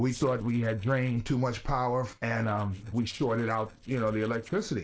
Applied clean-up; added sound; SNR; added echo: neural separator model SepFormer DNS4.